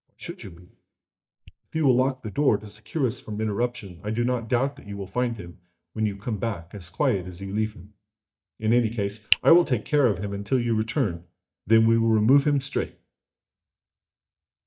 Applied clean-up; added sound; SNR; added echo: neural mask model DeepFilterNet 3.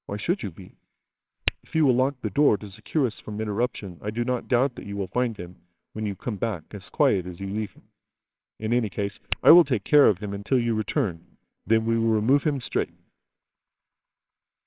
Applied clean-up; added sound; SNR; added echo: neural separator model SepFormer WHAMR!.